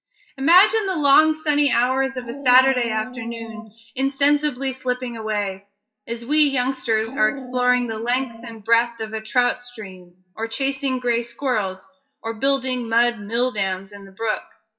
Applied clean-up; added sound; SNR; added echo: classical method WPE with log-MMSE.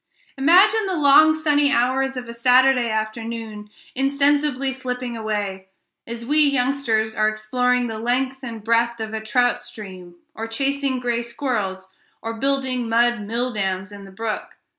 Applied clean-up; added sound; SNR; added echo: none; none; none; none.